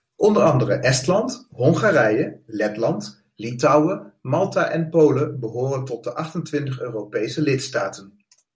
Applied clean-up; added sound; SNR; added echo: none; none; none; none.